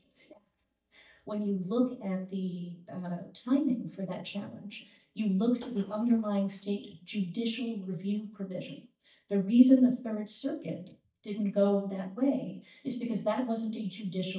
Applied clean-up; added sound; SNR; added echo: neural mask model DeepFilterNet 3.